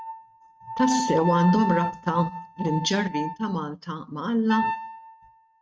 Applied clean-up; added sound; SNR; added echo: neural mask model RNNoise.